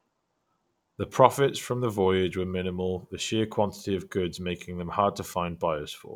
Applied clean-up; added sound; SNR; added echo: none; none; none; none.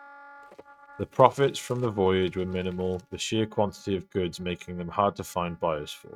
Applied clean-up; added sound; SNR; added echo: neural mask model RNNoise.